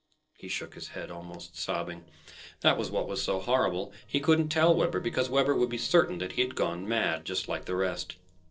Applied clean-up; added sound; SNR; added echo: neural separator model SepFormer DNS4.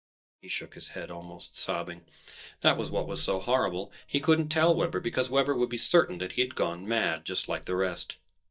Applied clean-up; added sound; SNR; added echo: neural mask model DeepFilterNet 3.